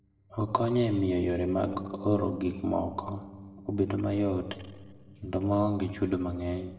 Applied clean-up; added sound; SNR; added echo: neural separator model SepFormer DNS4.